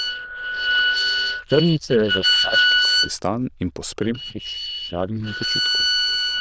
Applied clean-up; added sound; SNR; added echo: neural diffusion model UNIVERSE++.